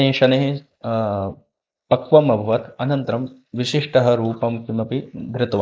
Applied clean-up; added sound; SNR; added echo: neural mask model Resemble Enhance denoiser.